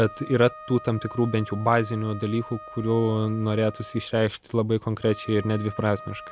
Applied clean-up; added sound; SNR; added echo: none; Wind instrument, woodwind instrument; 17 dB; none.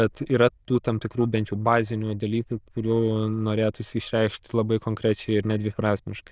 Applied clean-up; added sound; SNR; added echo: neural diffusion model UNIVERSE++.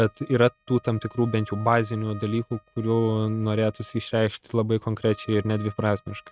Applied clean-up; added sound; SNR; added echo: neural mask model RNNoise.